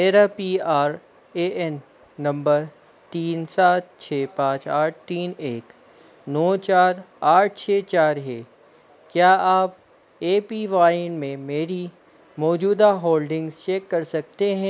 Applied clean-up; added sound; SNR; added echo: none; none; none; none.